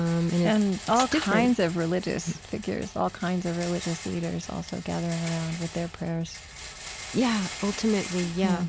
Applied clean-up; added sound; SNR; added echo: none; Rattle; 13 dB; none.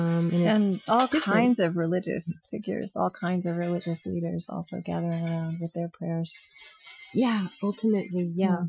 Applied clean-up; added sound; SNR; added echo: classical method Wiener filter.